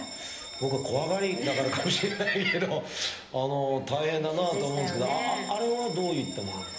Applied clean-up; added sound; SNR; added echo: none; Bell; 13 dB; reverberation time 0.8 s.